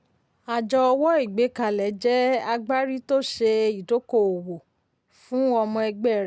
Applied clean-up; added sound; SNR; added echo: none; none; none; none.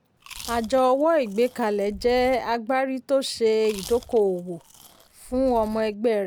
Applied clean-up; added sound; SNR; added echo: none; Chewing, mastication; 19 dB; none.